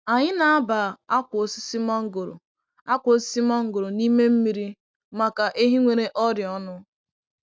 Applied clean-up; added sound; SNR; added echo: none; none; none; none.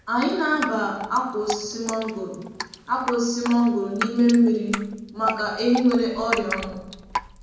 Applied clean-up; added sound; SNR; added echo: none; Drip; 10 dB; reverberation time 0.9 s.